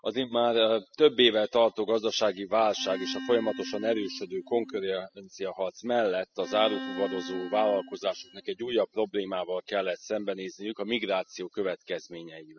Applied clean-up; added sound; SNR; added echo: classical method spectral subtraction.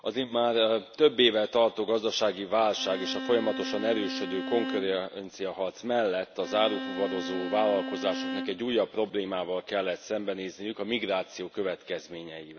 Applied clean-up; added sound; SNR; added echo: none; Bowed string instrument; 8 dB; none.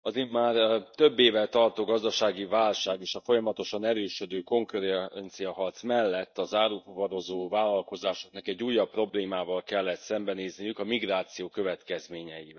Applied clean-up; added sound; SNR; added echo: neural mask model DeepFilterNet 3.